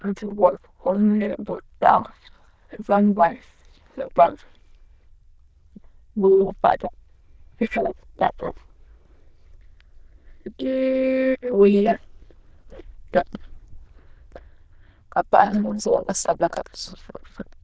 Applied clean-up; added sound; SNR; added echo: neural diffusion model UNIVERSE++.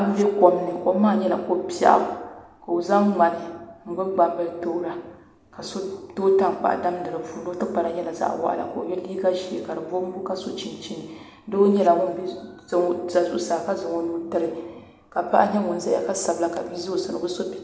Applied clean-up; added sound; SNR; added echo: none; none; none; none.